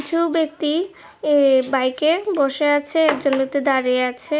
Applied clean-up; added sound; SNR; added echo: none; none; none; none.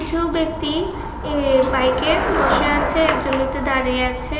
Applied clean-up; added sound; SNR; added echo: none; Traffic noise, roadway noise / Bicycle; 4 dB; reverberation time 0.9 s.